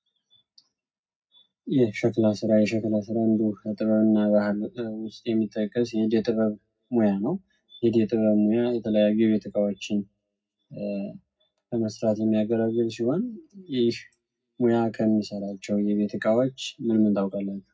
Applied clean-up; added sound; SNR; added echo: none; none; none; reverberation time 0.3 s.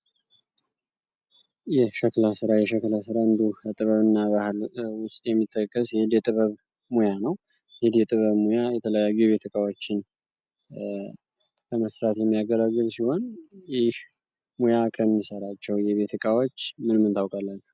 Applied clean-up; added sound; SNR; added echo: none; none; none; none.